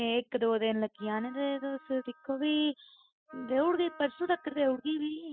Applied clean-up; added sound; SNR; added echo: classical method spectral subtraction.